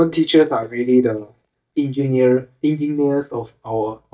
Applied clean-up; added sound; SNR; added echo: neural mask model DeepFilterNet 3.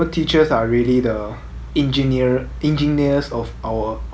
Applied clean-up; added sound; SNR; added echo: none; none; none; none.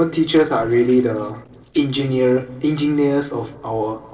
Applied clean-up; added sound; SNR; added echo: neural separator model SepFormer DNS4.